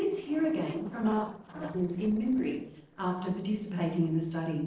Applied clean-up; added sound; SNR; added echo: neural separator model SepFormer DNS4.